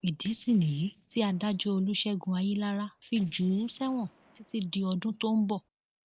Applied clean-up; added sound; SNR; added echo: neural separator model SepFormer DNS4.